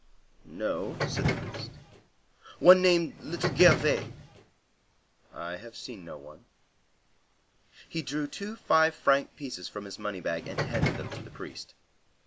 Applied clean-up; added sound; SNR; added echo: none; Subway, metro, underground; 2 dB; none.